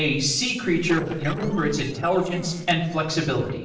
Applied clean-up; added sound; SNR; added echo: neural separator model SepFormer DNS4.